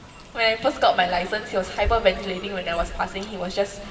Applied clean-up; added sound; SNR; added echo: none; Fowl; 12 dB; reverberation time 2.4 s.